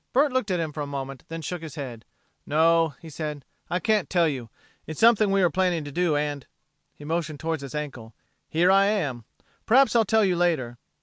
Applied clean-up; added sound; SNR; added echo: none; none; none; none.